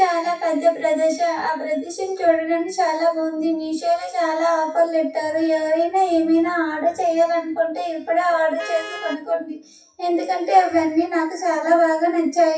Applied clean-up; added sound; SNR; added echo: classical method WPE with log-MMSE.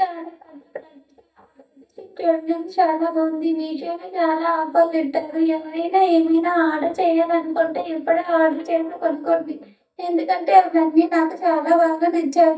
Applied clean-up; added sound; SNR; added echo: neural mask model DeepFilterNet 3.